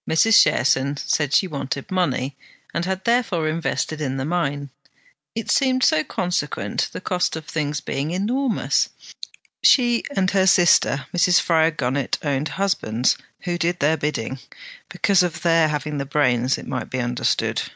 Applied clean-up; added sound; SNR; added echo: none; none; none; none.